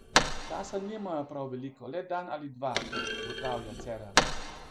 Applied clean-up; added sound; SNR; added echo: none; Thump, thud; -4 dB; none.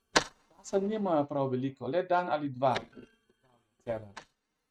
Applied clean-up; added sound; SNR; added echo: neural mask model RNNoise.